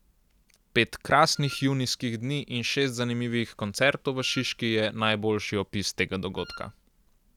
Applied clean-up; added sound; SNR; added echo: none; Wind instrument, woodwind instrument; 19 dB; none.